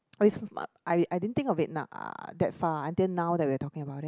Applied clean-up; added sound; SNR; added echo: none; none; none; none.